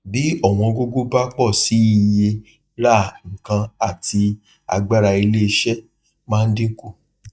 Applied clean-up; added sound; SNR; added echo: neural mask model DeepFilterNet 3.